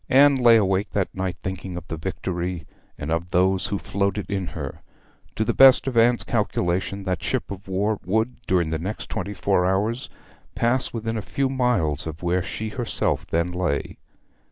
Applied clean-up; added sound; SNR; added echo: none; none; none; none.